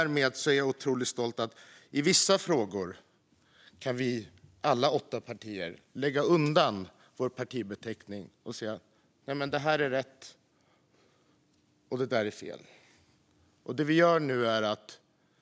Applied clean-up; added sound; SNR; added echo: none; none; none; none.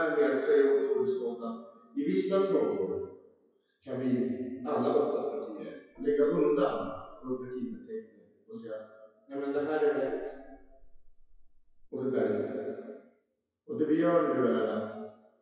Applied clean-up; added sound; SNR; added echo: classical method WPE with log-MMSE.